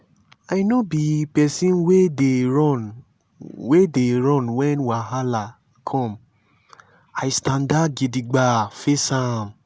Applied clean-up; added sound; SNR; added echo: none; none; none; none.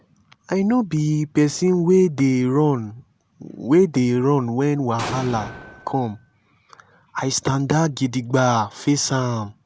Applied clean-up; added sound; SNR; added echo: none; Explosion; 13 dB; none.